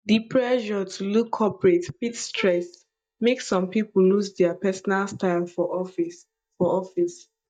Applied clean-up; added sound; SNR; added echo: neural mask model DeepFilterNet 3.